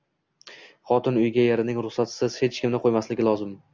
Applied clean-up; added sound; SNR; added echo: none; none; none; none.